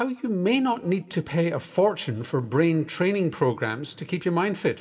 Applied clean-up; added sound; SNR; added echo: none; none; none; reverberation time 0.5 s.